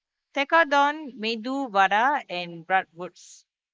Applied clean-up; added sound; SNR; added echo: neural mask model Resemble Enhance denoiser.